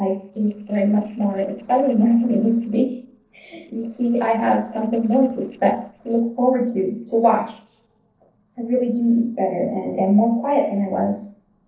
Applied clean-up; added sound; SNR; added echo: neural separator model SepFormer DNS4.